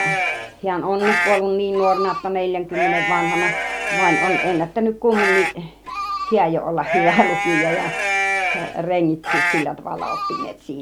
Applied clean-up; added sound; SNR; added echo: none; Livestock, farm animals, working animals; 1 dB; none.